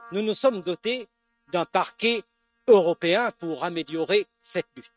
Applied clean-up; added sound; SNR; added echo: neural mask model RNNoise.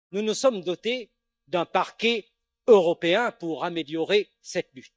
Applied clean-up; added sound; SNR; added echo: neural mask model DeepFilterNet 3.